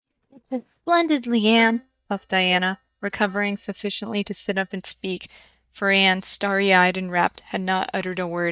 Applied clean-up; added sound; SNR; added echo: neural mask model DeepFilterNet 3.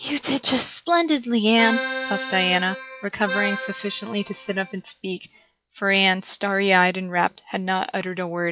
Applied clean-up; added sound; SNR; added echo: classical method log-MMSE.